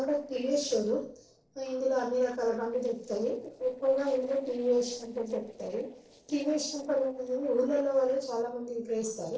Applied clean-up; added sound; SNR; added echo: neural separator model SepFormer DNS4.